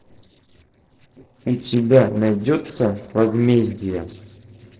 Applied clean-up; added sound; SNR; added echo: neural separator model SepFormer DNS4.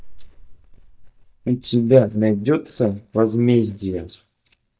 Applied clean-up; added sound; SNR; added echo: neural mask model DeepFilterNet 3.